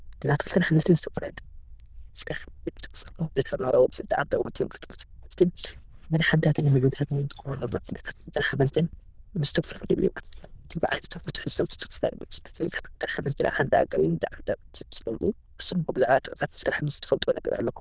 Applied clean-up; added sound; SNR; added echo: neural diffusion model UNIVERSE++.